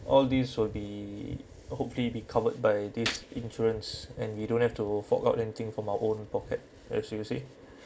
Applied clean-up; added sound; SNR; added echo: none; Gunshot, gunfire; 12 dB; none.